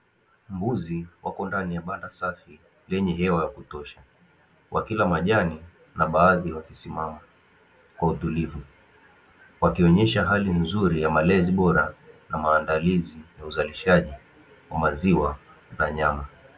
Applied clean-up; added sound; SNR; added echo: none; none; none; none.